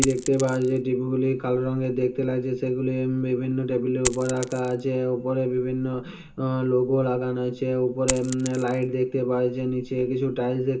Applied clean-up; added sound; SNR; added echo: none; Coin (dropping); 14 dB; reverberation time 0.2 s.